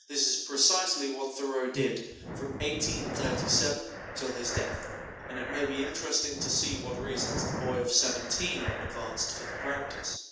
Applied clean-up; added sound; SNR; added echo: none; Breathing; 5 dB; reverberation time 0.8 s.